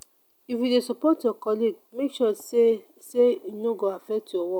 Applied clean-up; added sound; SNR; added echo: none; none; none; none.